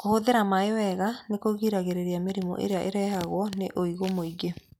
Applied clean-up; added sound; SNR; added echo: none; none; none; none.